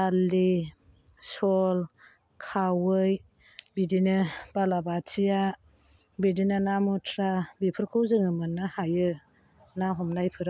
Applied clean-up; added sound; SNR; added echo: none; none; none; none.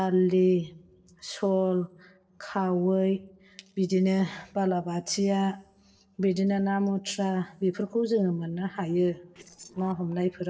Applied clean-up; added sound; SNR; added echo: neural separator model SepFormer DNS4.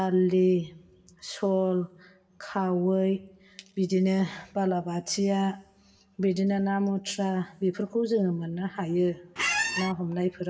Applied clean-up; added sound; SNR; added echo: none; Squeak; 0 dB; reverberation time 0.7 s.